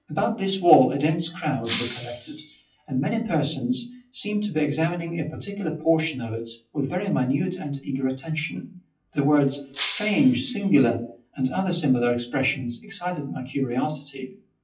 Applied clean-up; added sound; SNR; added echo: classical method WPE with log-MMSE.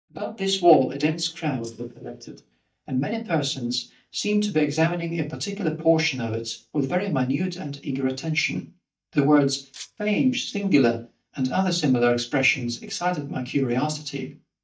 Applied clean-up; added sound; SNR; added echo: neural mask model DeepFilterNet 3.